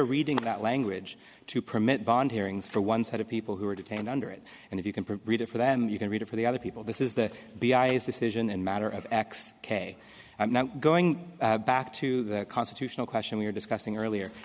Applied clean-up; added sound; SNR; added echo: none; none; none; none.